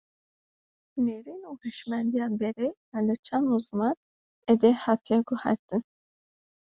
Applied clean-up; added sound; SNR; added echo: none; none; none; none.